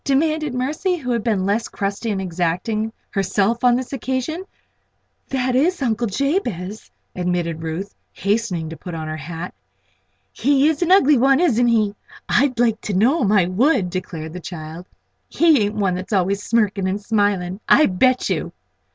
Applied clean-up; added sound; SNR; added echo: none; none; none; none.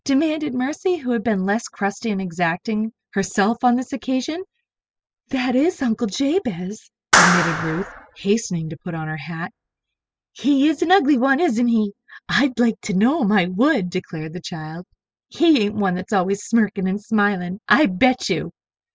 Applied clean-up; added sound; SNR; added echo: classical method spectral subtraction.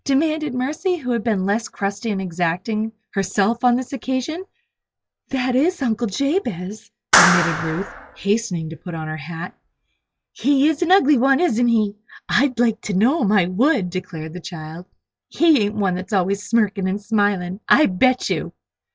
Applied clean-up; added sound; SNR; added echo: classical method log-MMSE.